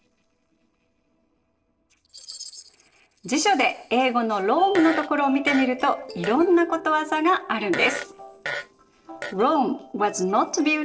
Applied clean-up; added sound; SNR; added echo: neural separator model SepFormer DNS4.